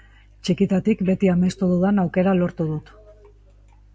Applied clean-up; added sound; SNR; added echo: none; none; none; none.